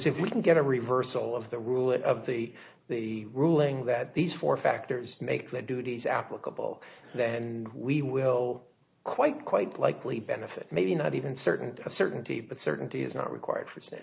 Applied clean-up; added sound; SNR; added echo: none; none; none; none.